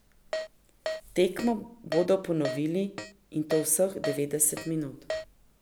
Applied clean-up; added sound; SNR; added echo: none; Keyboard (musical); 9 dB; none.